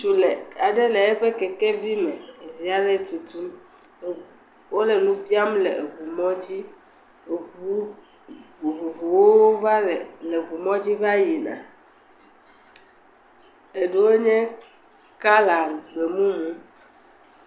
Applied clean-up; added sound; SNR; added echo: none; none; none; none.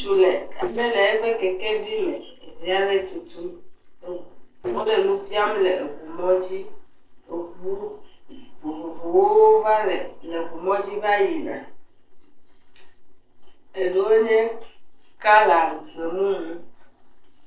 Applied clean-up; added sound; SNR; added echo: neural separator model SepFormer DNS4.